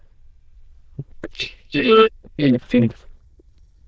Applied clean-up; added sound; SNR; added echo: neural diffusion model UNIVERSE++.